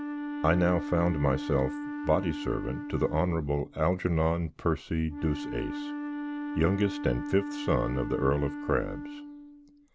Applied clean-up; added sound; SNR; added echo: none; Wind instrument, woodwind instrument; 7 dB; none.